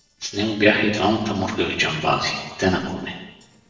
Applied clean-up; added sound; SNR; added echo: neural separator model SepFormer DNS4.